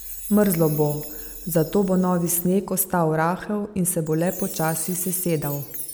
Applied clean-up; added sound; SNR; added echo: none; Chime; 13 dB; none.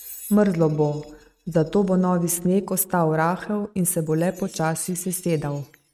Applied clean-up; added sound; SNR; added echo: neural mask model RNNoise.